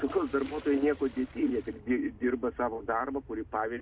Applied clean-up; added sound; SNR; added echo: none; Aircraft + Sink (filling or washing); 19 dB; none.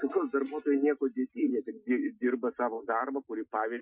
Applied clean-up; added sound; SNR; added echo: classical method Wiener filter.